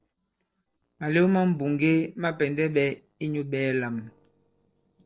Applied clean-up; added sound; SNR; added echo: neural separator model SepFormer DNS4.